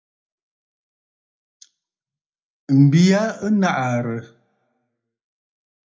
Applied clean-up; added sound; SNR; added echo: none; none; none; reverberation time 0.3 s.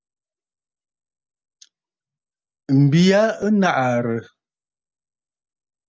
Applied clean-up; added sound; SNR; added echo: none; none; none; none.